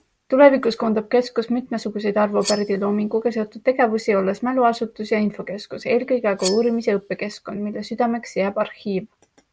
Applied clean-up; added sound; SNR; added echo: none; Cutlery, silverware; 14 dB; none.